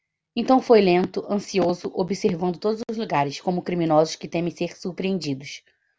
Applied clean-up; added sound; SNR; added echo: none; none; none; none.